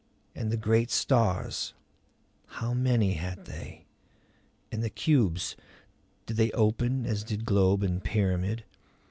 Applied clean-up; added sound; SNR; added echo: none; none; none; none.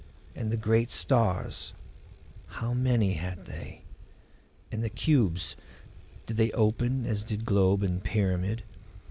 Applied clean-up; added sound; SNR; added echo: none; Bicycle; 16 dB; none.